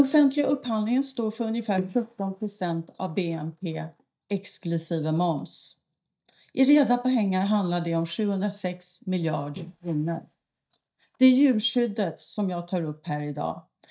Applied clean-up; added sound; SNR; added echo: neural mask model DeepFilterNet 3.